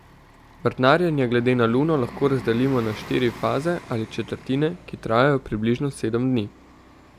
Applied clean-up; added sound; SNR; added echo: none; Bus; 19 dB; none.